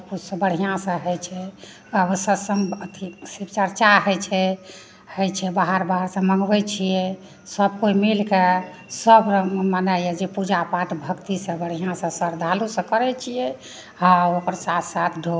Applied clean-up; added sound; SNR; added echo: none; none; none; none.